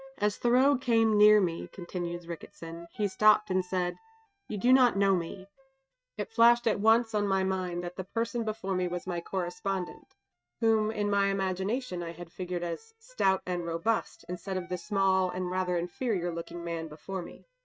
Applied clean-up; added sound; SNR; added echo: neural mask model RNNoise.